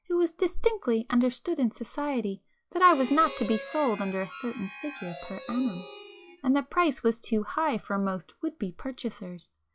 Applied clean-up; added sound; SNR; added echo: classical method log-MMSE.